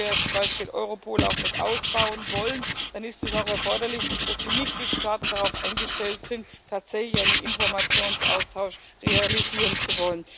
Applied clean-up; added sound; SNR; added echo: none; Writing; -3 dB; none.